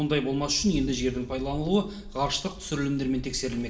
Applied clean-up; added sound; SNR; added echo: none; none; none; reverberation time 0.7 s.